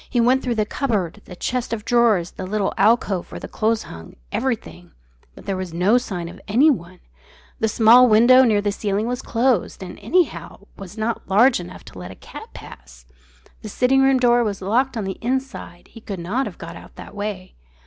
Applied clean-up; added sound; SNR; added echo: none; none; none; none.